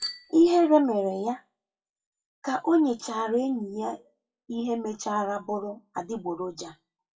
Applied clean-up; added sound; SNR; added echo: classical method WPE with log-MMSE.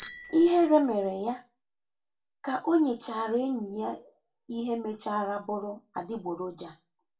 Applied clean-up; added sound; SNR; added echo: none; Bicycle bell; 1 dB; reverberation time 0.2 s.